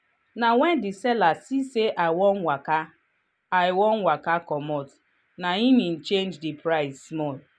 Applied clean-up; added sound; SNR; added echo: none; none; none; none.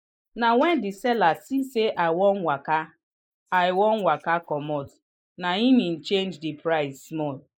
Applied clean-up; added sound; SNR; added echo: neural mask model Resemble Enhance denoiser.